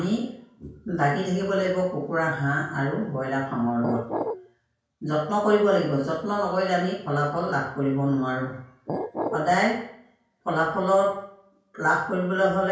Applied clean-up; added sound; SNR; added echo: none; Glass; 6 dB; reverberation time 0.5 s.